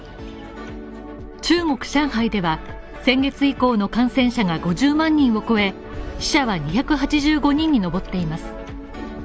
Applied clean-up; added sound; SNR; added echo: none; none; none; none.